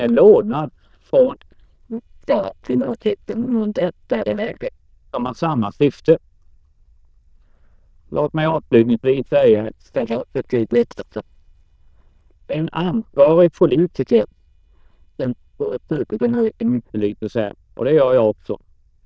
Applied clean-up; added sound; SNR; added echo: neural diffusion model UNIVERSE++.